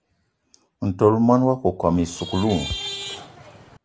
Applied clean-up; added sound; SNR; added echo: none; Traffic noise, roadway noise / Vehicle horn, car horn, honking; 12 dB; none.